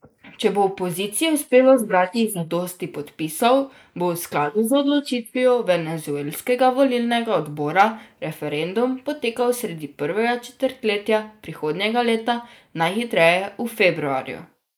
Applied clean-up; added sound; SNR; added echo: neural mask model Resemble Enhance denoiser.